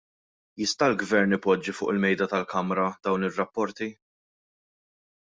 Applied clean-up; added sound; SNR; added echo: none; none; none; none.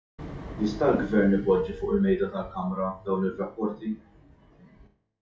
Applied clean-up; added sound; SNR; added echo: classical method WPE with log-MMSE.